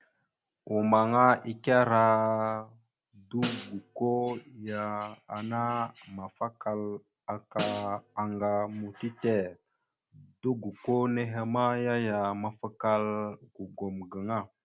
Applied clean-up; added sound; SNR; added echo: none; Snare drum; 12 dB; none.